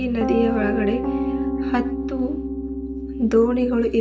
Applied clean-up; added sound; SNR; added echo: none; Piano; 3 dB; reverberation time 0.6 s.